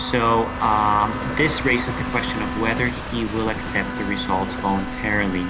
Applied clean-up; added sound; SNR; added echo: none; Bowed string instrument + Train; 5 dB; none.